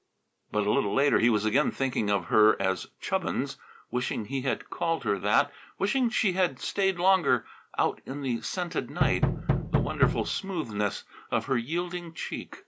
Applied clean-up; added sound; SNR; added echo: none; Knock; -1 dB; none.